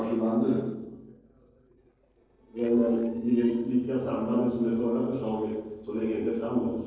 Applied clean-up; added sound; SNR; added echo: neural separator model SepFormer DNS4.